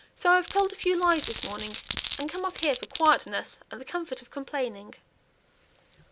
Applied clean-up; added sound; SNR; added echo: none; Glass; 1 dB; none.